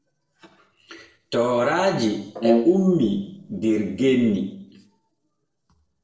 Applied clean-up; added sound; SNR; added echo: neural separator model SepFormer DNS4.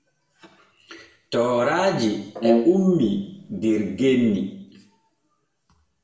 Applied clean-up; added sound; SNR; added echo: none; Brass instrument; 2 dB; reverberation time 0.8 s.